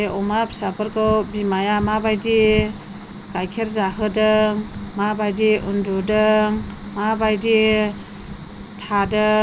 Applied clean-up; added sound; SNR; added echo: none; none; none; none.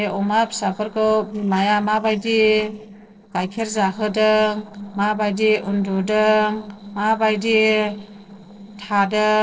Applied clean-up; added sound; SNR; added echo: neural separator model SepFormer DNS4.